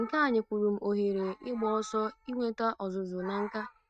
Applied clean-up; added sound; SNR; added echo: neural mask model RNNoise.